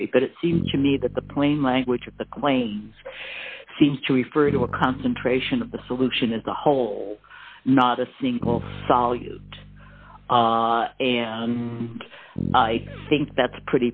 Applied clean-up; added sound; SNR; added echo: none; Bass guitar; 13 dB; none.